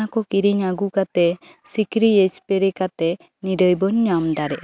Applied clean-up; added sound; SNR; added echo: none; none; none; none.